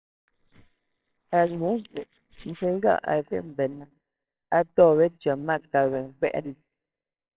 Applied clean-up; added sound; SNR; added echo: neural separator model SepFormer WHAMR!.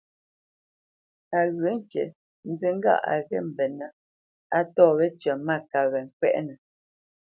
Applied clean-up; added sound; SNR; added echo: none; none; none; none.